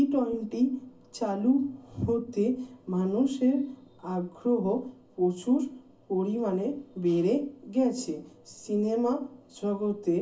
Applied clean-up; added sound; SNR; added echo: none; none; none; reverberation time 0.2 s.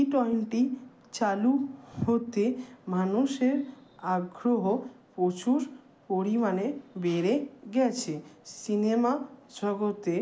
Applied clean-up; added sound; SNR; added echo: none; none; none; none.